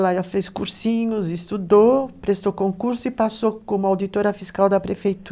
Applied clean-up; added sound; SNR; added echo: none; none; none; none.